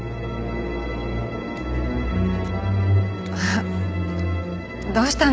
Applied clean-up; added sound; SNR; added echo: none; none; none; none.